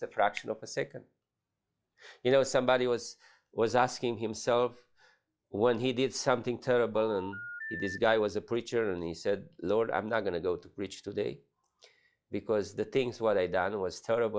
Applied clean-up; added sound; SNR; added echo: classical method log-MMSE.